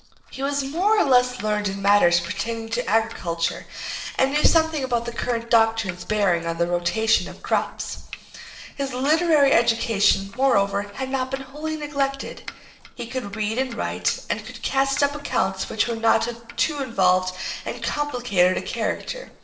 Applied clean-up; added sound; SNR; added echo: neural separator model SepFormer DNS4.